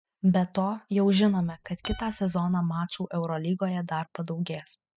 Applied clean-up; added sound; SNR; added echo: classical method spectral subtraction.